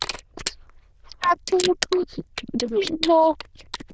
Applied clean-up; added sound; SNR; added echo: neural diffusion model UNIVERSE++.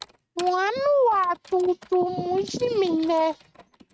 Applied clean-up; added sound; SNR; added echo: neural mask model RNNoise.